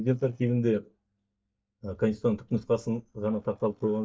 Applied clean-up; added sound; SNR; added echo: neural mask model DeepFilterNet 3.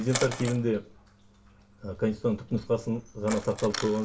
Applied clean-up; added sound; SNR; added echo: none; Coin (dropping); 11 dB; reverberation time 0.2 s.